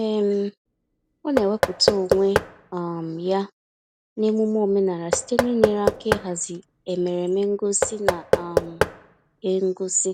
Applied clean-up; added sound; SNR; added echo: none; Knock / Wood; 2 dB; none.